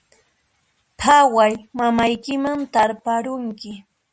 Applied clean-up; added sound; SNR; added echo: none; none; none; none.